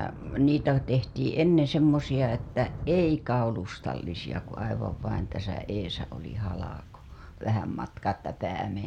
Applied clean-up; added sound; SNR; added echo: none; Thunder / Rain; 13 dB; none.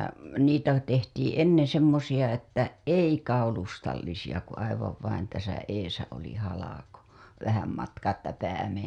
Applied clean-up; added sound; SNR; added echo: none; none; none; none.